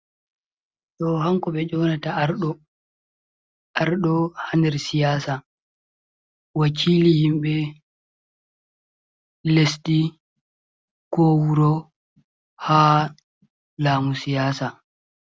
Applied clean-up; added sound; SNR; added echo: none; none; none; none.